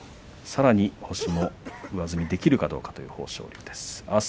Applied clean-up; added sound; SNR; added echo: none; Cough; 16 dB; none.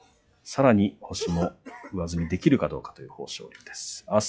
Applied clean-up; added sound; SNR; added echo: classical method log-MMSE.